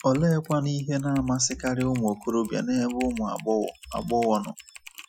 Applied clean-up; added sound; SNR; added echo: classical method Wiener filter.